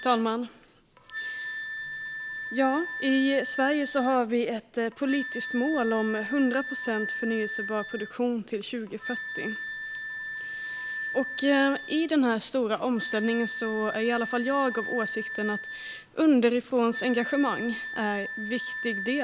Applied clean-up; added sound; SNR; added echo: none; Wind instrument, woodwind instrument; 8 dB; none.